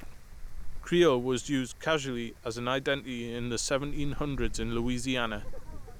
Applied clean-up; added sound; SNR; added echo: none; Wind; 6 dB; none.